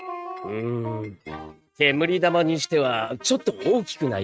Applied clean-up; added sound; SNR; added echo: neural mask model RNNoise.